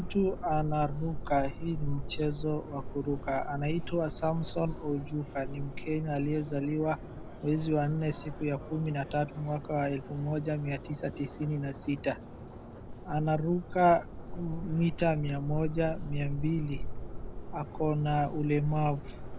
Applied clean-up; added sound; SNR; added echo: none; Subway, metro, underground; 7 dB; none.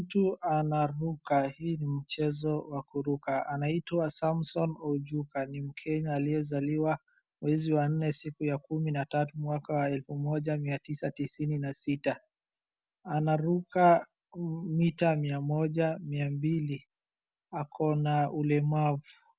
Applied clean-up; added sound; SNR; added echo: none; none; none; none.